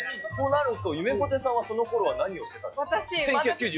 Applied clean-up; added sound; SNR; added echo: classical method log-MMSE.